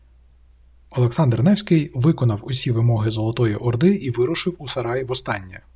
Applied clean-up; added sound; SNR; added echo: none; none; none; none.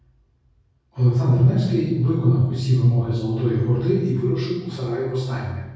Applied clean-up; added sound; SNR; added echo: none; none; none; reverberation time 1.3 s.